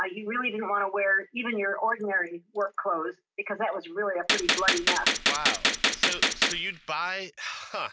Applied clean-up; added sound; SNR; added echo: none; Gunshot, gunfire; -4 dB; none.